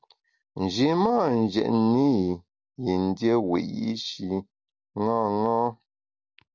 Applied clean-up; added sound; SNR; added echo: none; none; none; none.